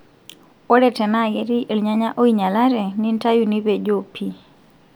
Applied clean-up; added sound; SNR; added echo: none; none; none; none.